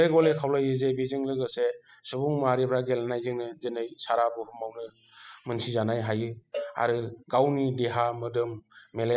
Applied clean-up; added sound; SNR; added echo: classical method spectral subtraction.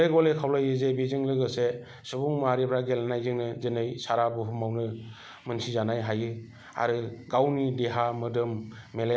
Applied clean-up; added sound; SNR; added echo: none; none; none; none.